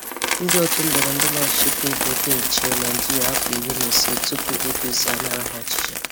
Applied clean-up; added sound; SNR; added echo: none; Coin (dropping); -5 dB; none.